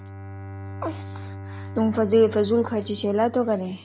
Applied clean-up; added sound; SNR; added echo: none; Bowed string instrument; 13 dB; none.